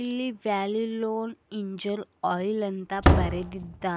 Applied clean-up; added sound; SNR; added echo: none; Slam; 0 dB; none.